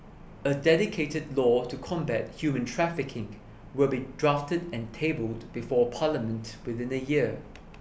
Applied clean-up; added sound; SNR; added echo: none; none; none; none.